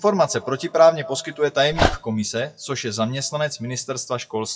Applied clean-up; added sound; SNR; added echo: classical method WPE with log-MMSE.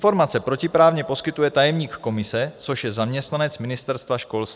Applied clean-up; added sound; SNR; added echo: none; none; none; none.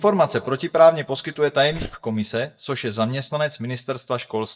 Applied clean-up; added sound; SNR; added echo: neural mask model DeepFilterNet 3.